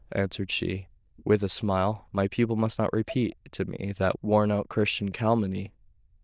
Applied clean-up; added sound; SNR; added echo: neural diffusion model UNIVERSE++.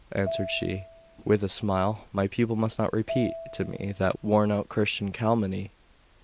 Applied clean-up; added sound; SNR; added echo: none; Marimba, xylophone; 13 dB; none.